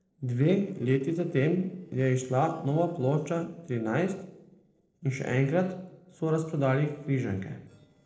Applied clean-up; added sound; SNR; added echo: neural separator model SepFormer DNS4.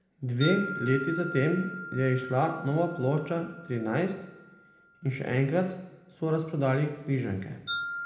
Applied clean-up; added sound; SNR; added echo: none; Wind chime; 11 dB; reverberation time 0.8 s.